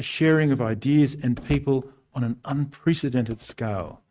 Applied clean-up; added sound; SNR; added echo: neural mask model RNNoise.